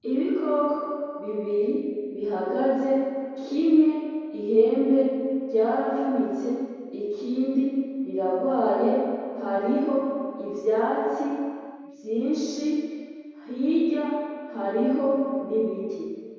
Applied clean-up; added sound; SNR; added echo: none; none; none; reverberation time 2.2 s.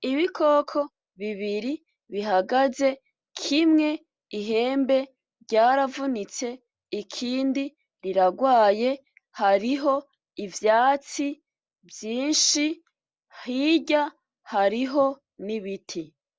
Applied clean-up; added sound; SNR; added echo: none; none; none; none.